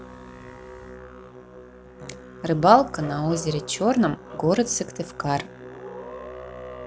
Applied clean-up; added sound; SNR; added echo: none; Musical instrument; 14 dB; none.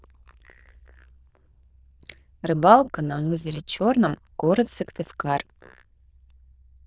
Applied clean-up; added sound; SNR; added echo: neural diffusion model UNIVERSE++.